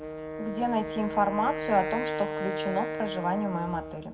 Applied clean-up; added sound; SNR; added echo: none; Wind instrument, woodwind instrument; 4 dB; reverberation time 0.3 s.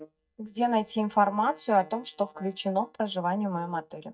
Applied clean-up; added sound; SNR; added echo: neural mask model DeepFilterNet 3.